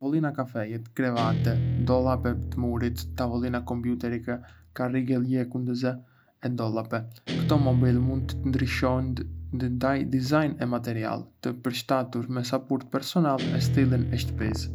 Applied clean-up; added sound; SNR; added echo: none; Guitar; 4 dB; none.